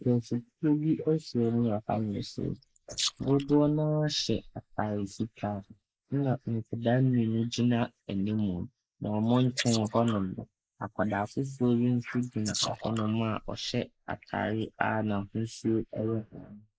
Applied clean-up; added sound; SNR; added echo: neural mask model Resemble Enhance denoiser.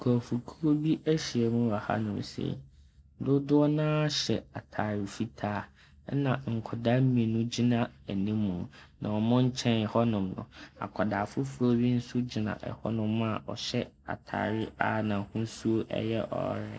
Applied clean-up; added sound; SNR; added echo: none; none; none; none.